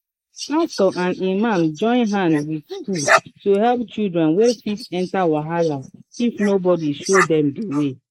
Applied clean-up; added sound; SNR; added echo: neural mask model Resemble Enhance denoiser.